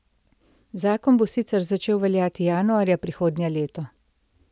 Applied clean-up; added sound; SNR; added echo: none; none; none; none.